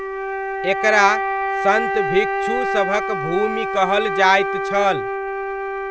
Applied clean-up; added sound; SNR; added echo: none; Wind instrument, woodwind instrument; 2 dB; none.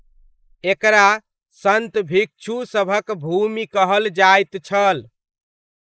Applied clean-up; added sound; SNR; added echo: neural mask model Resemble Enhance denoiser.